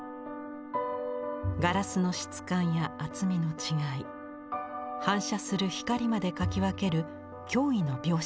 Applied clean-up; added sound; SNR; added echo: none; Bowed string instrument; 13 dB; none.